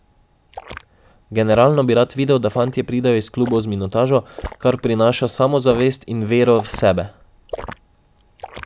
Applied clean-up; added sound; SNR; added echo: none; Liquid; 18 dB; none.